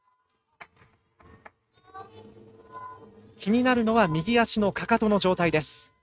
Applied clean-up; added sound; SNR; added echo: neural mask model RNNoise.